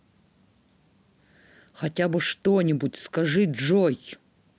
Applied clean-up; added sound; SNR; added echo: none; none; none; none.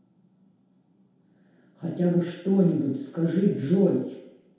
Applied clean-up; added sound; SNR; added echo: none; none; none; reverberation time 0.8 s.